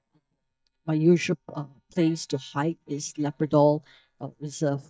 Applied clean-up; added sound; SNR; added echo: neural mask model DeepFilterNet 3.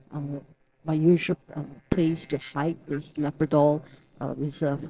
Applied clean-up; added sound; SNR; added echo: neural separator model SepFormer DNS4.